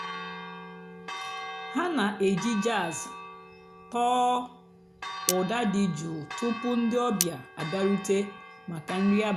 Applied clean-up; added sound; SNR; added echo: none; Cutlery, silverware + Church bell; 9 dB; none.